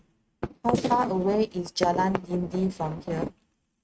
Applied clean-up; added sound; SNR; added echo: neural mask model RNNoise.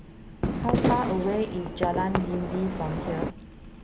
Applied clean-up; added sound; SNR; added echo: none; Fireworks; -1 dB; none.